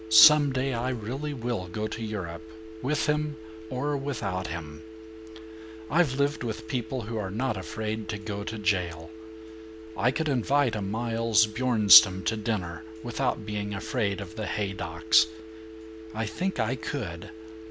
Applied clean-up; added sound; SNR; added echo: none; Telephone; 13 dB; none.